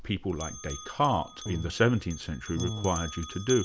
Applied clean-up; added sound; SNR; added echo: none; Bell; 14 dB; none.